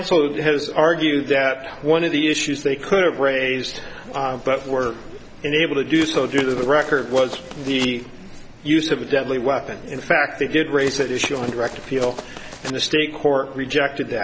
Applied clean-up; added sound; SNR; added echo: none; Run; 13 dB; none.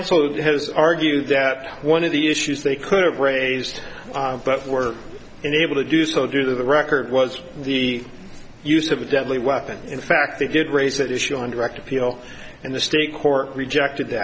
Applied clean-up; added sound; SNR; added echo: none; none; none; none.